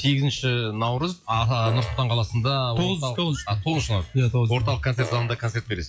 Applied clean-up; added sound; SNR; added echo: classical method log-MMSE.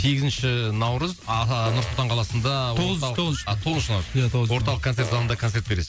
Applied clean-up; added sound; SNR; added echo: none; Fart; 12 dB; none.